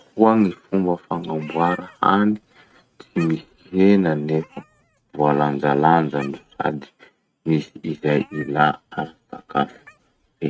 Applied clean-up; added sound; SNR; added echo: neural mask model RNNoise.